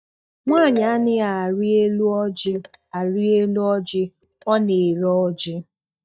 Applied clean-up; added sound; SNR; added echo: neural mask model DeepFilterNet 3.